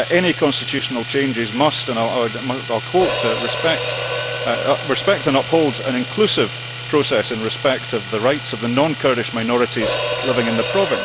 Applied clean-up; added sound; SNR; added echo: none; Domestic sounds, home sounds + Hi-hat; 4 dB; none.